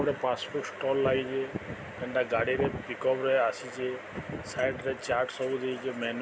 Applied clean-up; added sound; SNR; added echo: none; none; none; none.